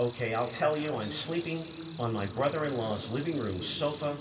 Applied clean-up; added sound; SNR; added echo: none; Cricket; 19 dB; reverberation time 2.4 s.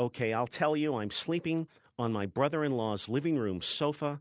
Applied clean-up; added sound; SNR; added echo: none; none; none; none.